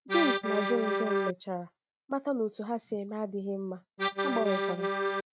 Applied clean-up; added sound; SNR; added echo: neural mask model RNNoise.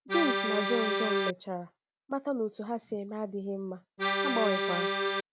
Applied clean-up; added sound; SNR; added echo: none; Accordion; -4 dB; none.